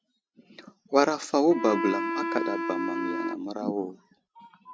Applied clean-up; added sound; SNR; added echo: neural mask model RNNoise.